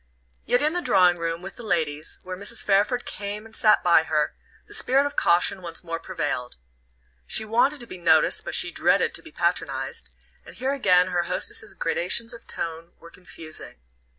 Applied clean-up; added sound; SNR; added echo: none; Chime; 4 dB; none.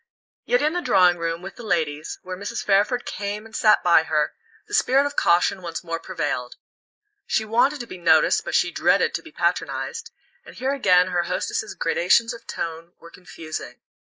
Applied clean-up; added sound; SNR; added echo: neural mask model Resemble Enhance denoiser.